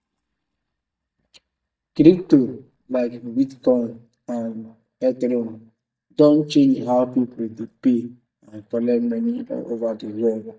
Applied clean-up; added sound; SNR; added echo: neural mask model DeepFilterNet 3.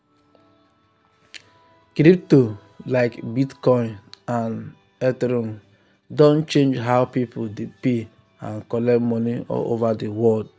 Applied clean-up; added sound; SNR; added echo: none; none; none; none.